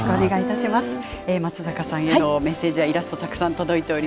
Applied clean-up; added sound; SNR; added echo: none; none; none; none.